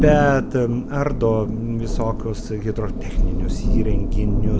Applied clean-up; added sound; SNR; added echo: none; Thunder; -1 dB; none.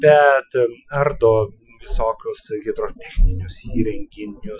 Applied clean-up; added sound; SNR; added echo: classical method Wiener filter.